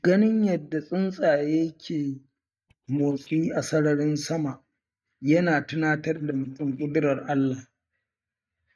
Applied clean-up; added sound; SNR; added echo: neural mask model DeepFilterNet 3.